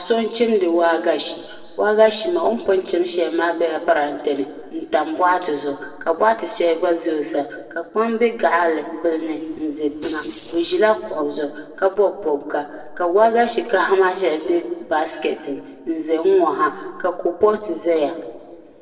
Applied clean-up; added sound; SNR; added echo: neural separator model SepFormer DNS4.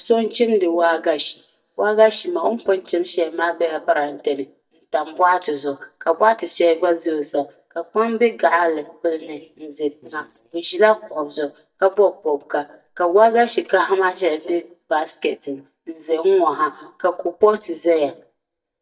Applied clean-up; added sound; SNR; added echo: neural mask model DeepFilterNet 3.